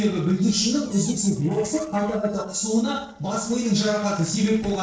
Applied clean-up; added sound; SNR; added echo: neural separator model SepFormer DNS4.